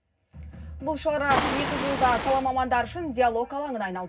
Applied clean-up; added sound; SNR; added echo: none; Waves, surf; 2 dB; reverberation time 0.4 s.